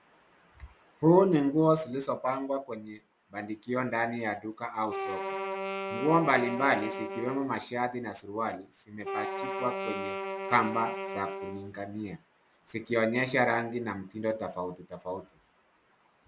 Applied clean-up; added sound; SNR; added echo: none; Wind instrument, woodwind instrument; 6 dB; none.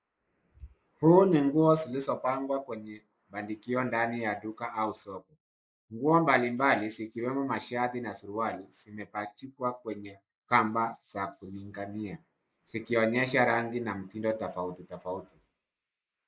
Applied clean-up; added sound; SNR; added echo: neural mask model Resemble Enhance denoiser.